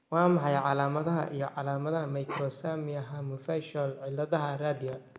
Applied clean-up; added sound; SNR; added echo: none; Bark; 12 dB; none.